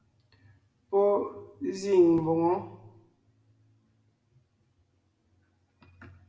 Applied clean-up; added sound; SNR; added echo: none; none; none; reverberation time 0.7 s.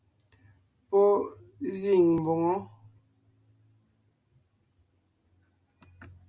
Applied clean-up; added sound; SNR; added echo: none; none; none; none.